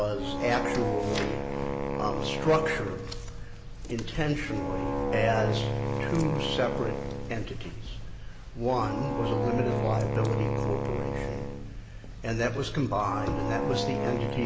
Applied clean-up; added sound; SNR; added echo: none; Wind instrument, woodwind instrument; 3 dB; none.